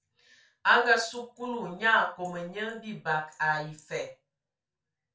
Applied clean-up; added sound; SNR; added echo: none; none; none; reverberation time 0.3 s.